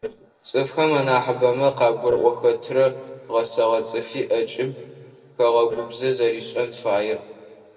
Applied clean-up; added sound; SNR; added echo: neural separator model SepFormer DNS4.